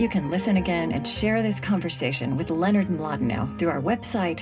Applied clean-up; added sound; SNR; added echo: none; none; none; reverberation time 0.2 s.